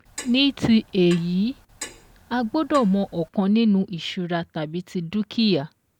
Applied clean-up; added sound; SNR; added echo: none; Clock; 20 dB; none.